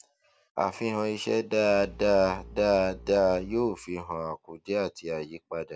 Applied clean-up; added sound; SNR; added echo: none; Bowed string instrument; 20 dB; none.